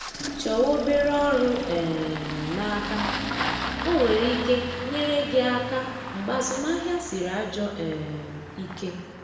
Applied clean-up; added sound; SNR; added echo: none; Engine starting; 7 dB; reverberation time 1.1 s.